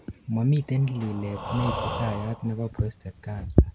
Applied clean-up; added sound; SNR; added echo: none; Breathing; 9 dB; none.